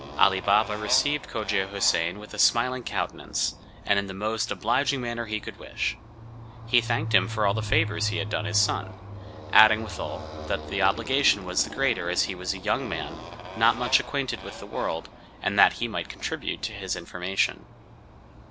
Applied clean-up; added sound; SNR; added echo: none; Motorcycle; 11 dB; none.